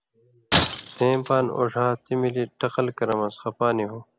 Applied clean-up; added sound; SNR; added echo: none; Shatter; 4 dB; none.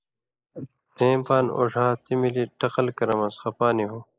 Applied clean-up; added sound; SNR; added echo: neural mask model Resemble Enhance denoiser.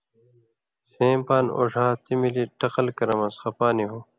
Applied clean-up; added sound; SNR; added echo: none; none; none; none.